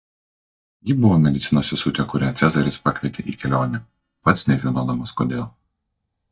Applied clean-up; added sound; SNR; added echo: neural mask model DeepFilterNet 3.